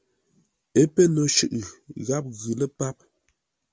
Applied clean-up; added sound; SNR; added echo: none; none; none; none.